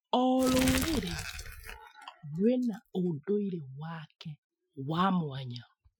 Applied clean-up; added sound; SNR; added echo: classical method Wiener filter.